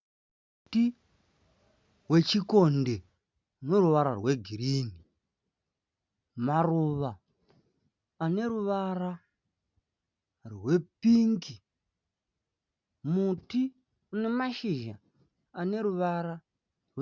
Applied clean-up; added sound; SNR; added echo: none; none; none; none.